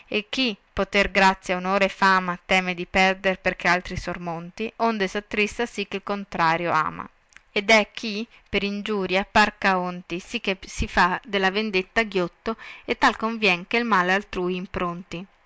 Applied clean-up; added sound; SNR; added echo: none; none; none; none.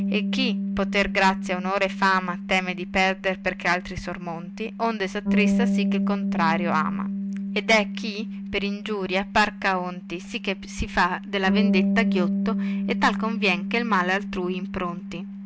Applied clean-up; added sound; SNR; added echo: none; Bass guitar; 2 dB; none.